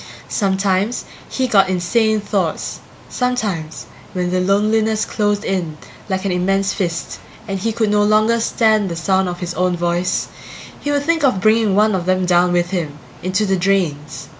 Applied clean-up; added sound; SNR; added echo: none; none; none; none.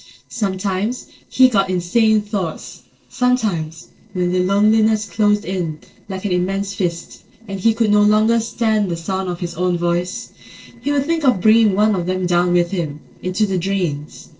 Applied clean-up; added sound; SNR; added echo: neural separator model SepFormer DNS4.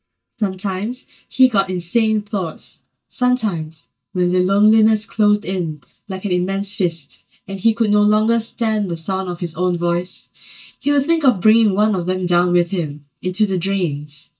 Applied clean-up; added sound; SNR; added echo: neural mask model DeepFilterNet 3.